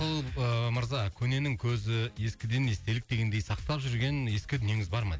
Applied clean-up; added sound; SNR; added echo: none; none; none; none.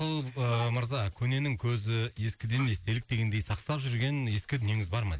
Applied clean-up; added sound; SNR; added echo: neural mask model Resemble Enhance denoiser.